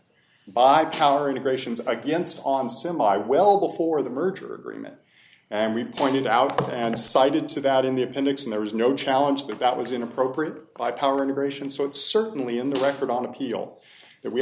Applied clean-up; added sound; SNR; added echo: none; Snare drum; 17 dB; none.